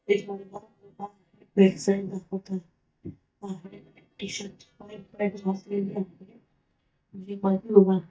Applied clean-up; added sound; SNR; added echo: neural mask model DeepFilterNet 3.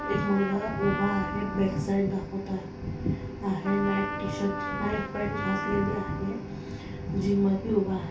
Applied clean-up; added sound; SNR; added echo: none; Trumpet; 9 dB; reverberation time 0.3 s.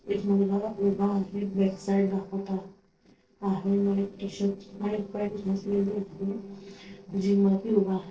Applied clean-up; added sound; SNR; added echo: neural separator model SepFormer DNS4.